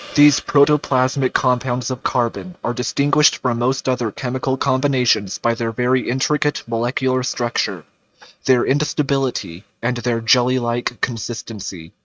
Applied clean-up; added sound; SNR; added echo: neural mask model RNNoise.